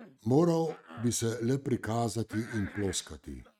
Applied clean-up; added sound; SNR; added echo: neural mask model RNNoise.